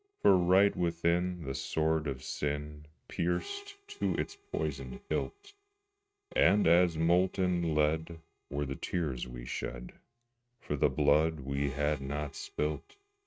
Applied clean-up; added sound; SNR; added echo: neural mask model RNNoise.